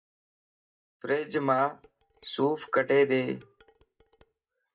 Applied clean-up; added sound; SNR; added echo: neural mask model DeepFilterNet 3.